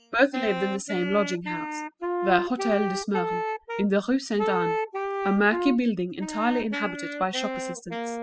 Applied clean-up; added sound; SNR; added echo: classical method spectral subtraction.